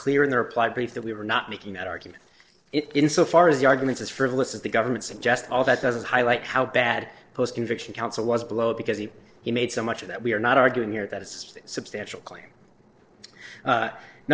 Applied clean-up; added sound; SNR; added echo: neural separator model SepFormer DNS4.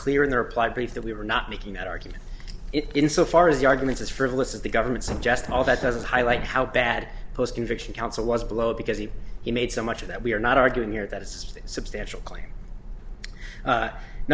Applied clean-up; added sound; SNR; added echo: none; Thunder; 10 dB; none.